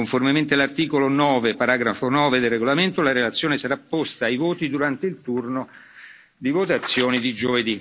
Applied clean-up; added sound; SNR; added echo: none; none; none; none.